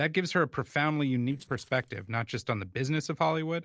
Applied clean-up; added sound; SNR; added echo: neural separator model SepFormer DNS4.